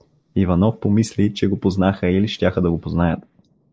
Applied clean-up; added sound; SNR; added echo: neural mask model Resemble Enhance denoiser.